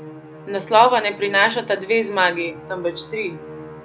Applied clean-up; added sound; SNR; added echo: none; Musical instrument; 17 dB; none.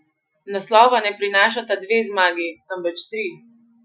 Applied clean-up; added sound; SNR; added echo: classical method Wiener filter.